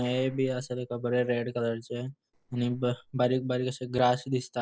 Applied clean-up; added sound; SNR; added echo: neural separator model SepFormer DNS4.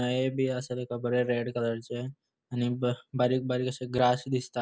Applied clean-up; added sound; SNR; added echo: none; none; none; none.